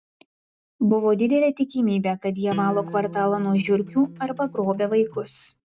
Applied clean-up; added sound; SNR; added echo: none; Acoustic guitar; 15 dB; none.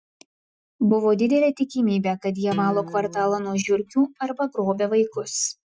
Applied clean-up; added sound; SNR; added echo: classical method Wiener filter.